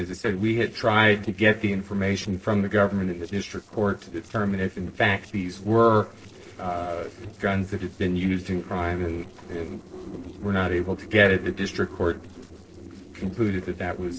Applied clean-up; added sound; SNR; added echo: neural separator model SepFormer DNS4.